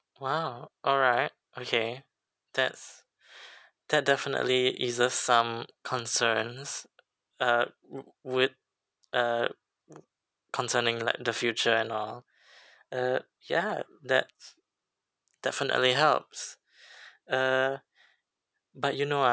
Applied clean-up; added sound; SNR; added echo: none; none; none; none.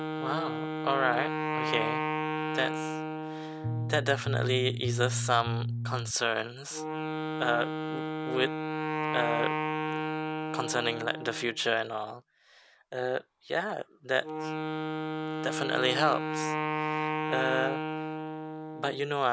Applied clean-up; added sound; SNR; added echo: none; Wind instrument, woodwind instrument + Bass guitar; 1 dB; none.